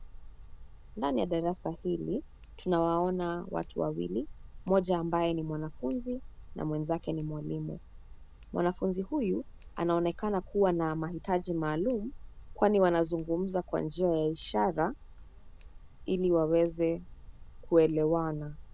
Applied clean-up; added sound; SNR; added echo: none; Tick; 15 dB; none.